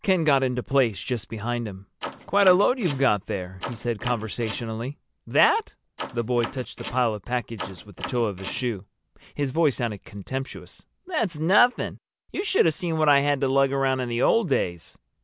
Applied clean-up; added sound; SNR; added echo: none; Door; 13 dB; none.